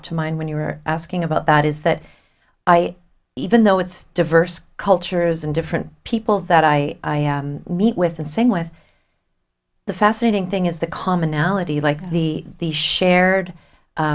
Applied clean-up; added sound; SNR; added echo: none; none; none; none.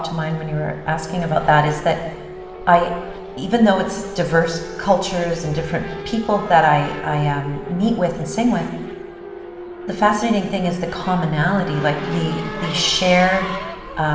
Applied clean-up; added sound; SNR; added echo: none; Race car, auto racing / Accelerating, revving, vroom; 12 dB; reverberation time 1.2 s.